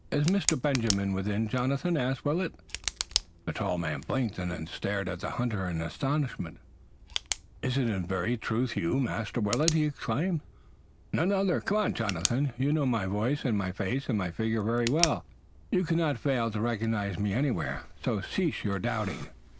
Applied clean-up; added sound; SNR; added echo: none; Tick; 11 dB; none.